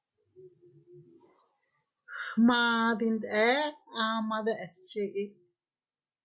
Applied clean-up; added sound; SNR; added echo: none; none; none; none.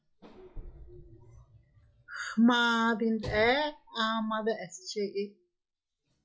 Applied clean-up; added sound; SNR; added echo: classical method log-MMSE.